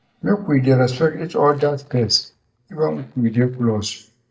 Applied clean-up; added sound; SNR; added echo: neural mask model DeepFilterNet 3.